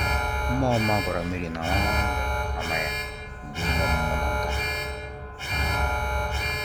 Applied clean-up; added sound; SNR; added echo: none; Alarm; -5 dB; none.